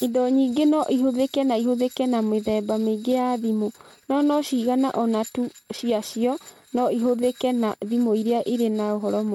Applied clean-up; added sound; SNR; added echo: neural mask model RNNoise.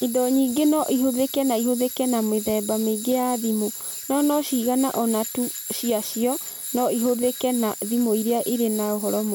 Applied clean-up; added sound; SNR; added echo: none; Tools; 11 dB; none.